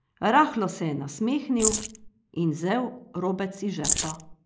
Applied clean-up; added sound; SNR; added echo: neural mask model Resemble Enhance denoiser.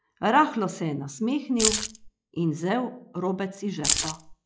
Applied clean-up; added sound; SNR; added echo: classical method log-MMSE.